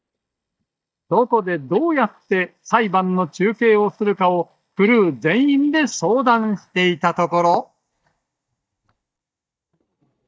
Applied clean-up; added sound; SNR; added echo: neural mask model DeepFilterNet 3.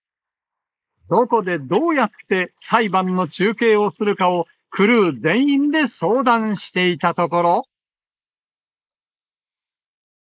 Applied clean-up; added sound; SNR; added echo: neural mask model Resemble Enhance denoiser.